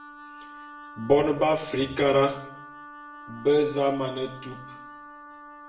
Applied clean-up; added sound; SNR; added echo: none; Wind instrument, woodwind instrument; 17 dB; reverberation time 0.6 s.